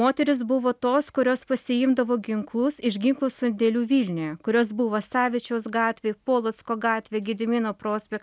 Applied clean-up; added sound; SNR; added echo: none; none; none; none.